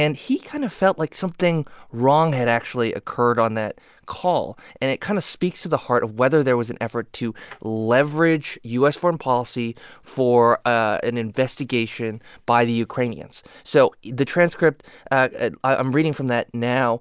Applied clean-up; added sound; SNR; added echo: none; none; none; none.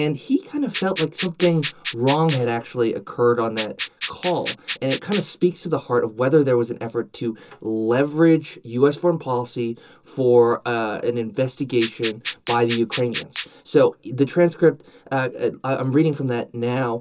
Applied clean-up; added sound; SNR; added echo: none; Rattle (instrument); 10 dB; reverberation time 0.2 s.